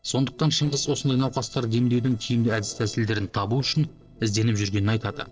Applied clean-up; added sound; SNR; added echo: neural separator model SepFormer DNS4.